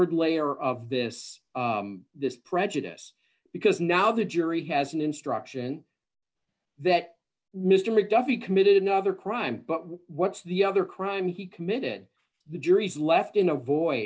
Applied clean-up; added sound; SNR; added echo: none; none; none; none.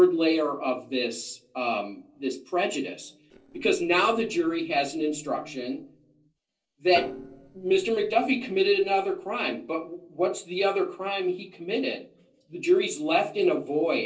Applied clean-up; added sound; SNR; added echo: neural separator model SepFormer DNS4.